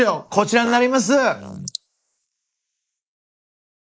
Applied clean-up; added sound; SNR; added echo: neural mask model Resemble Enhance denoiser.